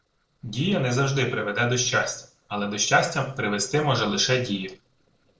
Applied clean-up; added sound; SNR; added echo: neural separator model SepFormer DNS4.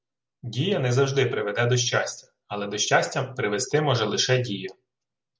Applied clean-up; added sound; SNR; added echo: none; none; none; none.